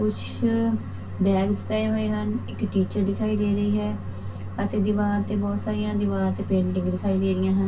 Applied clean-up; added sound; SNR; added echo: none; none; none; reverberation time 0.2 s.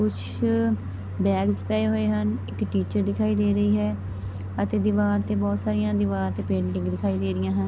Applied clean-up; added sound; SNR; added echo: none; none; none; none.